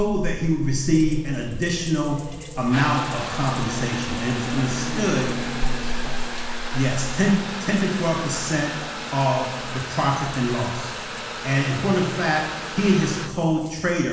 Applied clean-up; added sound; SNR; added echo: none; Trickle, dribble / Bathtub (filling or washing) / Water tap, faucet; 4 dB; reverberation time 1.1 s.